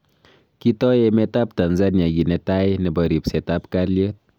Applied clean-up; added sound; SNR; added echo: none; none; none; none.